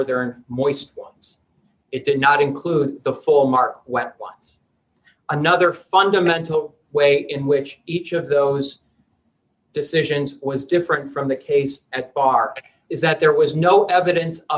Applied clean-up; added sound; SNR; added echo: none; none; none; none.